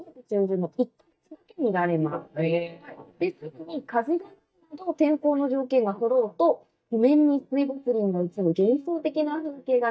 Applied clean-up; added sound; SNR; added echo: neural mask model DeepFilterNet 3.